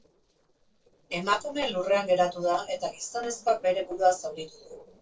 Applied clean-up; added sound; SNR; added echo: neural separator model SepFormer DNS4.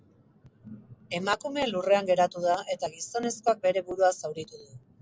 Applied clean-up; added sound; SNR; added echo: none; none; none; none.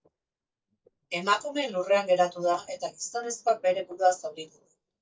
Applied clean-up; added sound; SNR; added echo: neural mask model DeepFilterNet 3.